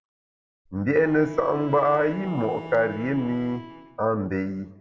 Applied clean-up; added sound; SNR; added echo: none; Bowed string instrument; 15 dB; reverberation time 0.6 s.